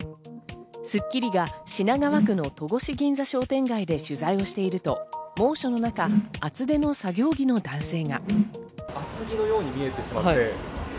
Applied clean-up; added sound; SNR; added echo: none; Whoosh, swoosh, swish; 5 dB; none.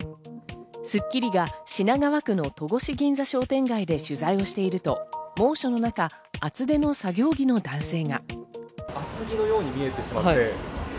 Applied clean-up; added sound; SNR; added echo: none; none; none; none.